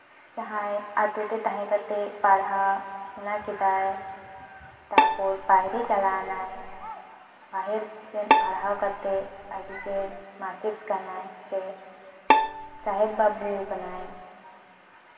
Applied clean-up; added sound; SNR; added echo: none; Bowed string instrument; -1 dB; reverberation time 2.5 s.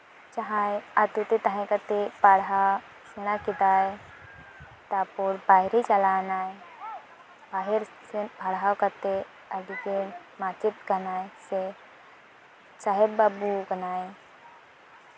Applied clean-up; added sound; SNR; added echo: none; none; none; none.